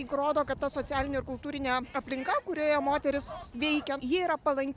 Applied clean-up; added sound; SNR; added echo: none; none; none; none.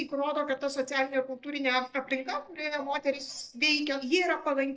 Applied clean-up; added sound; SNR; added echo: neural mask model DeepFilterNet 3.